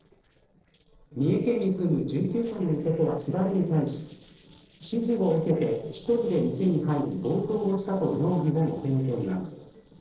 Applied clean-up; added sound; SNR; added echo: neural separator model SepFormer DNS4.